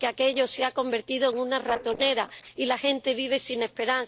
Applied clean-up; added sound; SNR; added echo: neural separator model SepFormer DNS4.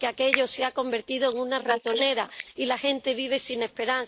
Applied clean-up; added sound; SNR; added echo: neural mask model Resemble Enhance denoiser.